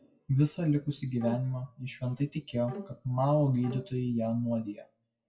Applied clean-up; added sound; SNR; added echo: classical method WPE with log-MMSE.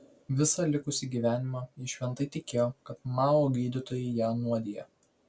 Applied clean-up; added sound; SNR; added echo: none; none; none; none.